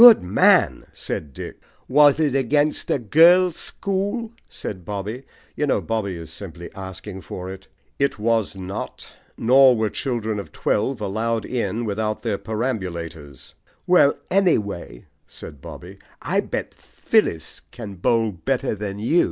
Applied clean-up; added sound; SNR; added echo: none; none; none; none.